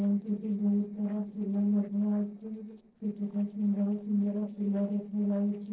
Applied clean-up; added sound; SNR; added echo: neural separator model SepFormer DNS4.